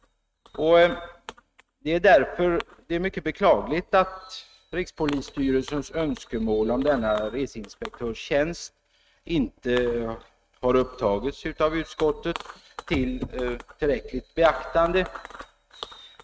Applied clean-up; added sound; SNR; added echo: neural mask model RNNoise.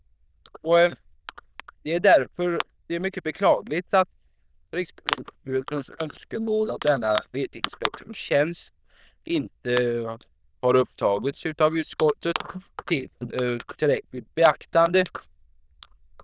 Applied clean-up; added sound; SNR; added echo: neural diffusion model UNIVERSE++.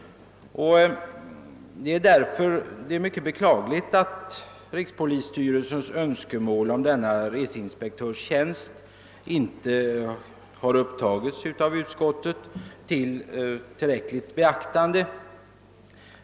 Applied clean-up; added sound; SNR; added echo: none; none; none; none.